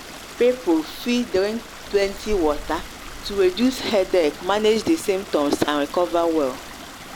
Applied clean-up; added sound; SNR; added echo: none; Stream; 14 dB; none.